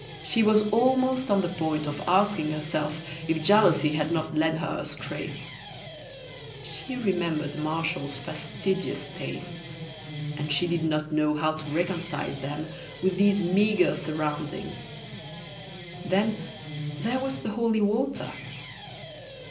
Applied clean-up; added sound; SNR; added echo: none; Guitar; 11 dB; reverberation time 0.5 s.